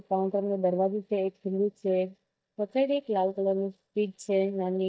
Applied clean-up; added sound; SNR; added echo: neural mask model DeepFilterNet 3.